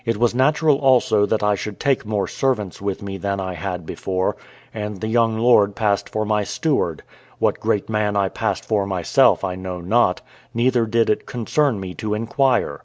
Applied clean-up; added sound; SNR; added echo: none; none; none; none.